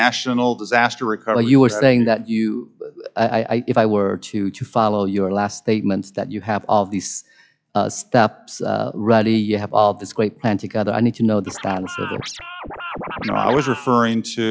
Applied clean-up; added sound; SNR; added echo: classical method log-MMSE.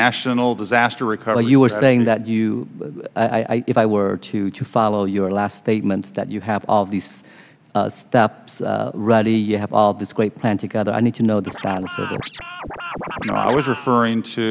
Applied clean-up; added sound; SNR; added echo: none; Scratching (performance technique); 11 dB; none.